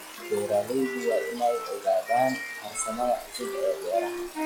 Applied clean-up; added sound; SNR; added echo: classical method log-MMSE.